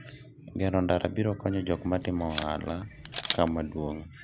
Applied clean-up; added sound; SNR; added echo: none; Camera; 7 dB; none.